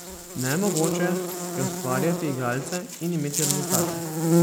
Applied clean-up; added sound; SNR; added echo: none; Buzz; -2 dB; none.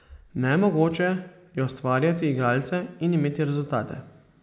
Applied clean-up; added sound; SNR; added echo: none; none; none; none.